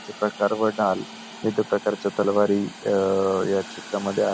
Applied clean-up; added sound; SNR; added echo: none; Hiss; 17 dB; none.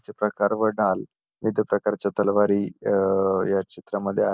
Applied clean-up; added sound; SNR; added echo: none; none; none; none.